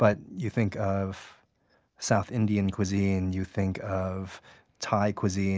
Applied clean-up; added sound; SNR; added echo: none; none; none; none.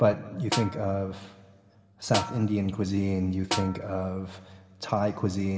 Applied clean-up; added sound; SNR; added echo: none; Snare drum; 8 dB; reverberation time 1.9 s.